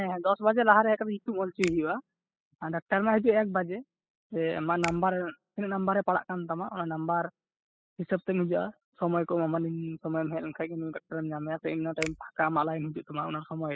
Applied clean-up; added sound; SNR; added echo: classical method spectral subtraction.